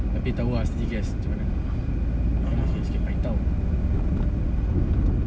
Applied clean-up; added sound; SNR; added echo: none; none; none; none.